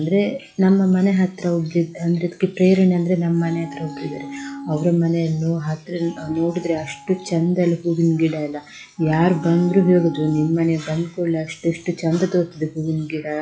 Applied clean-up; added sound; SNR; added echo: classical method log-MMSE.